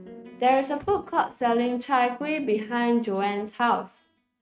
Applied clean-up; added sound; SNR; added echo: neural mask model RNNoise.